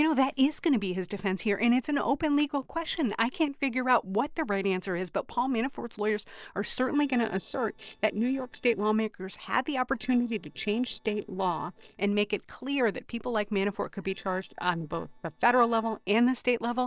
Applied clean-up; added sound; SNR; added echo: neural separator model SepFormer DNS4.